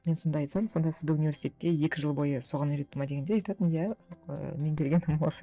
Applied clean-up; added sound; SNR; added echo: neural separator model SepFormer DNS4.